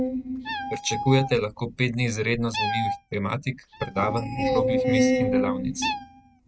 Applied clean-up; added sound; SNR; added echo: neural mask model RNNoise.